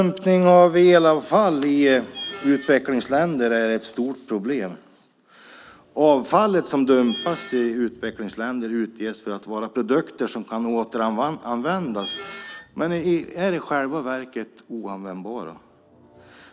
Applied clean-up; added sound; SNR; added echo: none; Screech; 17 dB; none.